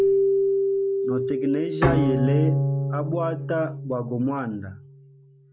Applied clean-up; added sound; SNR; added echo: none; Keyboard (musical) + Bowed string instrument; -4 dB; none.